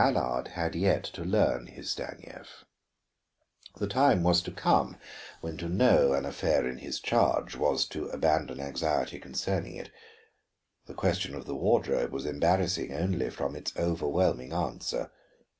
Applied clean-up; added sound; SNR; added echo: none; none; none; none.